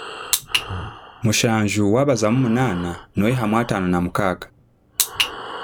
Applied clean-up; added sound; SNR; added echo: none; Breathing; 15 dB; none.